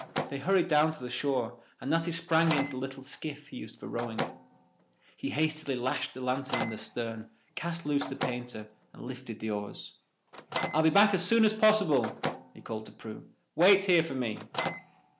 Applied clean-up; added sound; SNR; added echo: none; Microwave oven; 10 dB; none.